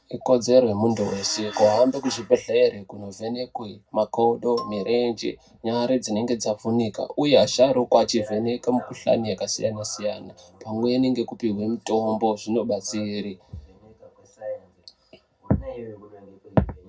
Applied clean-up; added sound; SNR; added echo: none; Marimba, xylophone; 18 dB; reverberation time 0.4 s.